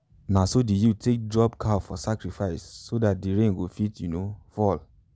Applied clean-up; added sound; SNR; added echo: none; none; none; none.